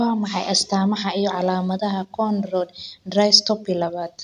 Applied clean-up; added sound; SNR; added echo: none; none; none; none.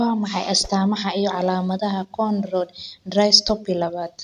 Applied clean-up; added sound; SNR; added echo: none; Whoosh, swoosh, swish; 19 dB; none.